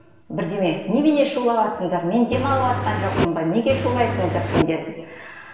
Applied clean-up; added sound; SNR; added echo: none; Engine; 3 dB; reverberation time 1.0 s.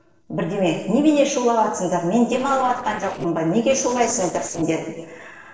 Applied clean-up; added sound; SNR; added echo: neural separator model SepFormer DNS4.